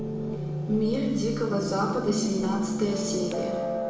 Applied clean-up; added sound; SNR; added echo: none; Piano; 2 dB; reverberation time 1.1 s.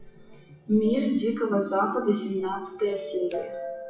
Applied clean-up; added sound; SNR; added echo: classical method WPE with log-MMSE.